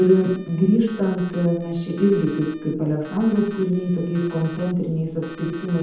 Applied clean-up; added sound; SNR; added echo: none; Alarm; 19 dB; reverberation time 0.8 s.